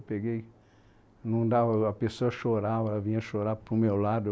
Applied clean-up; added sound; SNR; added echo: none; none; none; none.